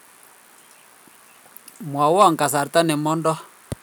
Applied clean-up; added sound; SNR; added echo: none; none; none; none.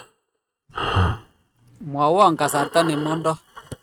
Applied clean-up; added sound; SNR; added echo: neural mask model RNNoise.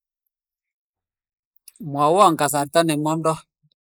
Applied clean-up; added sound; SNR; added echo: neural mask model Resemble Enhance denoiser.